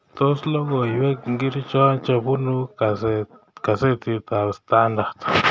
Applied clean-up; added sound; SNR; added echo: none; none; none; none.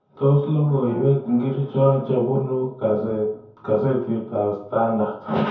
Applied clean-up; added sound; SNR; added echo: none; none; none; reverberation time 0.6 s.